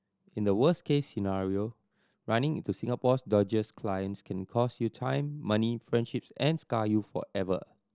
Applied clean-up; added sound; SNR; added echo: none; none; none; none.